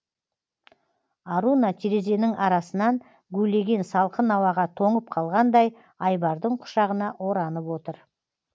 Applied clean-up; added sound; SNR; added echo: none; none; none; none.